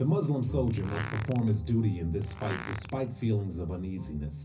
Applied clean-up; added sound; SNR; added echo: none; Fart; 14 dB; reverberation time 0.4 s.